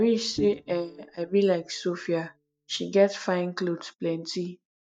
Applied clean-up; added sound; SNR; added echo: neural mask model DeepFilterNet 3.